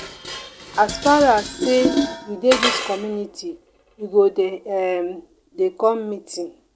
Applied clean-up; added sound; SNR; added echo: none; Dishes, pots, and pans; 7 dB; none.